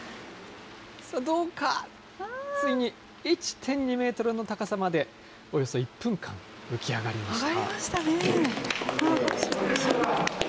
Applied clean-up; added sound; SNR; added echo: none; none; none; none.